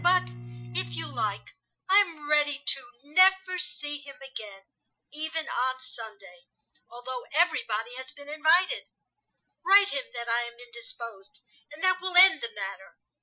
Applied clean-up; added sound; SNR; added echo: classical method Wiener filter.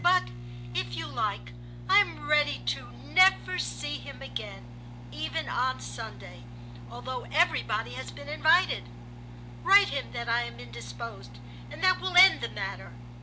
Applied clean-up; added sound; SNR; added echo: none; Microwave oven; 11 dB; none.